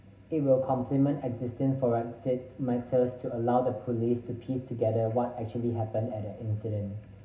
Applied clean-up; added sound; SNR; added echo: none; none; none; reverberation time 0.4 s.